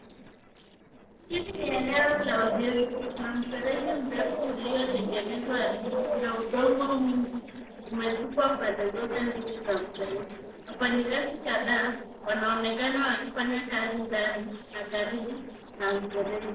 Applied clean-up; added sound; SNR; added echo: neural separator model SepFormer DNS4.